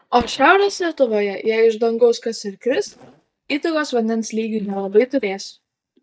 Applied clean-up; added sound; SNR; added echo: neural mask model DeepFilterNet 3.